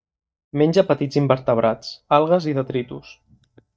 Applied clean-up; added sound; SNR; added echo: neural mask model DeepFilterNet 3.